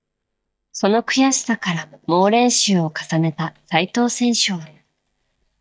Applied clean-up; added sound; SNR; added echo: neural mask model DeepFilterNet 3.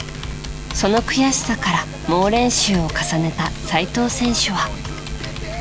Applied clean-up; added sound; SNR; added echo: none; Buzz + Computer keyboard; 9 dB; none.